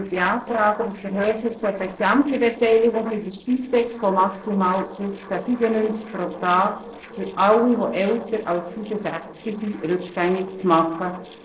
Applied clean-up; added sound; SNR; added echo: neural separator model SepFormer DNS4.